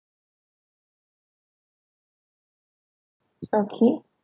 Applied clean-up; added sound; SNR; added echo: none; none; none; none.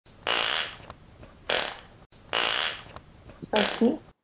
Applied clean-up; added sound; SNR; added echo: none; Fart; -2 dB; none.